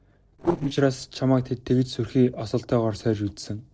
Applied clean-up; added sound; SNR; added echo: neural separator model SepFormer DNS4.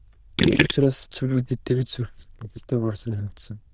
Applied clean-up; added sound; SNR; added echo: neural diffusion model UNIVERSE++.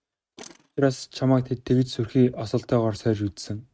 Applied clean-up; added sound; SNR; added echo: neural mask model RNNoise.